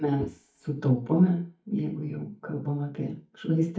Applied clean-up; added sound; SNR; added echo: neural mask model DeepFilterNet 3.